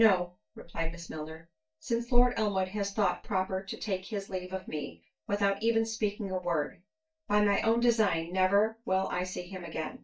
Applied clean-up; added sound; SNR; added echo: neural mask model DeepFilterNet 3.